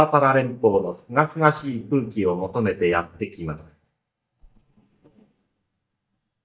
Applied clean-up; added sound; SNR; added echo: neural mask model DeepFilterNet 3.